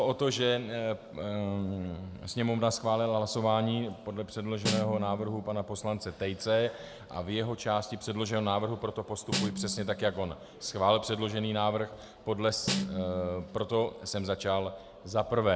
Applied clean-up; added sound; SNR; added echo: none; Snare drum; 6 dB; none.